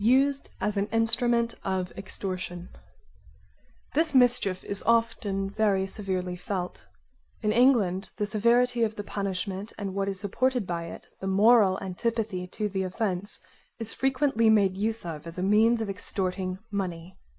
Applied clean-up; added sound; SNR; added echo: neural mask model Resemble Enhance denoiser.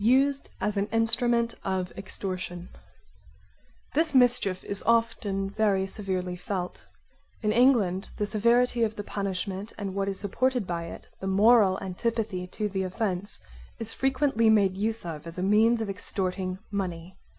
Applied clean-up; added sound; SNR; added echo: none; none; none; none.